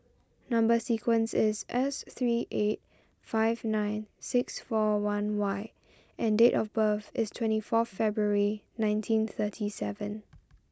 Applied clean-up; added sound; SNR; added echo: none; none; none; none.